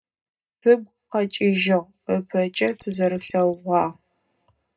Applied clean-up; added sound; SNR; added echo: neural mask model DeepFilterNet 3.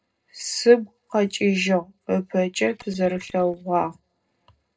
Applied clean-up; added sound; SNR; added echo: neural separator model SepFormer DNS4.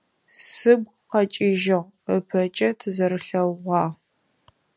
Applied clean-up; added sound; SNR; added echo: none; none; none; none.